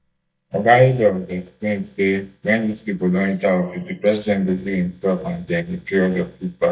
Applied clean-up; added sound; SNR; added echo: neural mask model DeepFilterNet 3.